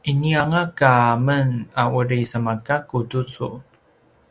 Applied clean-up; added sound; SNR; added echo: none; none; none; none.